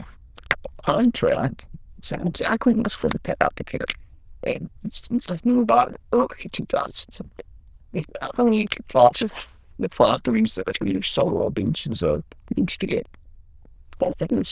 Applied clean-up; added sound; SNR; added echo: neural diffusion model UNIVERSE++.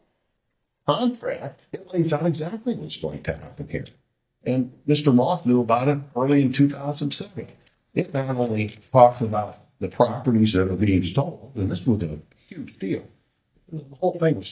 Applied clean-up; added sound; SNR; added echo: neural mask model DeepFilterNet 3.